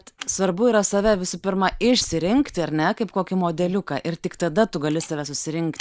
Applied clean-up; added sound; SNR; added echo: neural mask model Resemble Enhance denoiser.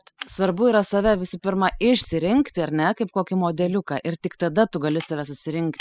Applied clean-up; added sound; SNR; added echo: classical method spectral subtraction.